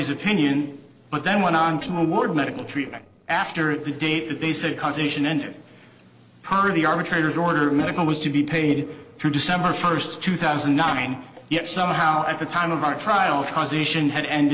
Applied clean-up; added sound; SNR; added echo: neural separator model SepFormer DNS4.